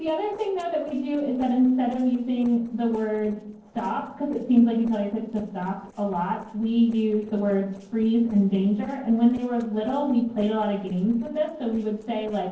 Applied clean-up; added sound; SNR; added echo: neural separator model SepFormer DNS4.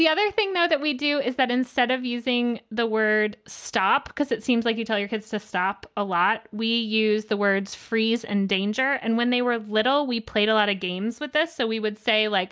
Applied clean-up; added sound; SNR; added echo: none; none; none; none.